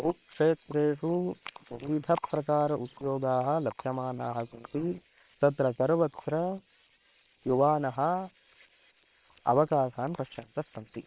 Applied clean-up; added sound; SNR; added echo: neural separator model SepFormer WHAM!.